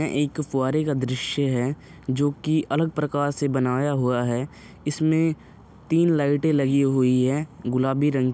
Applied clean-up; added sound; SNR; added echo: none; none; none; none.